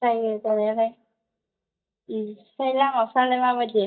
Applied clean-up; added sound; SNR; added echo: neural mask model DeepFilterNet 3.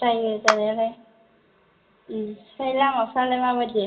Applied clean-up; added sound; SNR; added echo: none; Clapping; 5 dB; reverberation time 0.8 s.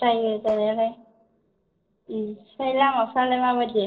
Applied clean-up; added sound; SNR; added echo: neural separator model SepFormer DNS4.